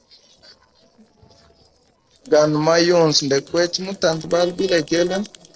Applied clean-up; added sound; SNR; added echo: neural separator model SepFormer DNS4.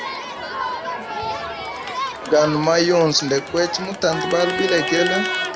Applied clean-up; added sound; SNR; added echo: none; Crowd; 5 dB; none.